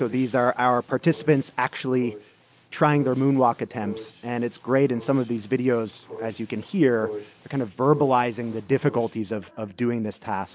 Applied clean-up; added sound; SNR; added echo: none; none; none; none.